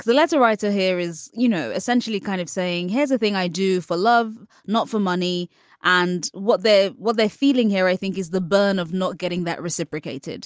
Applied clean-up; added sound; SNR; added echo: none; none; none; none.